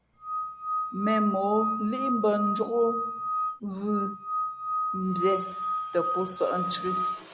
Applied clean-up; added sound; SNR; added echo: none; Screech / Glass; 1 dB; none.